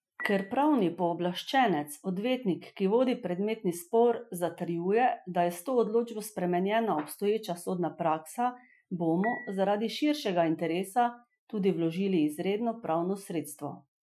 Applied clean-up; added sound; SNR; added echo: classical method Wiener filter.